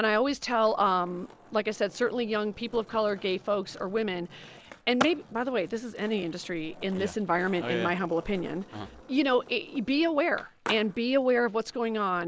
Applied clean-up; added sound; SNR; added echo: none; Skateboard; 16 dB; none.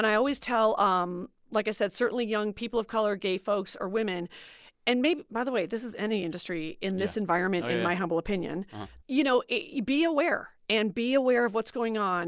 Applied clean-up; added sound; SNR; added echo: none; none; none; none.